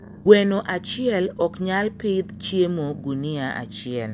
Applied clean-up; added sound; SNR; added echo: none; Growling; 18 dB; none.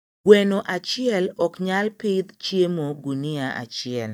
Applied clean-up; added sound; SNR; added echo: neural mask model DeepFilterNet 3.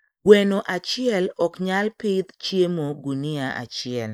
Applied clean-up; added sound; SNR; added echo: neural mask model Resemble Enhance denoiser.